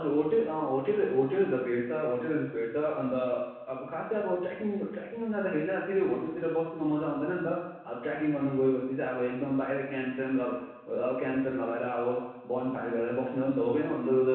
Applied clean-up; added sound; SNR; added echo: none; none; none; reverberation time 1.1 s.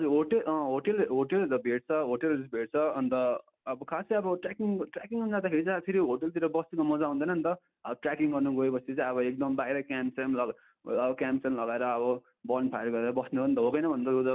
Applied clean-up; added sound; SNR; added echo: none; none; none; none.